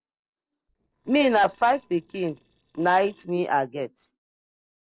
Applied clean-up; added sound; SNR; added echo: neural separator model SepFormer DNS4.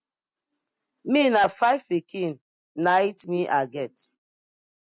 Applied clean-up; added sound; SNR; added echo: none; none; none; none.